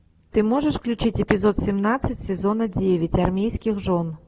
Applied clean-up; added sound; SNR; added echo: none; none; none; none.